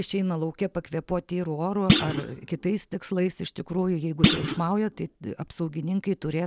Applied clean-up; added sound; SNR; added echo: none; Thump, thud; -2 dB; none.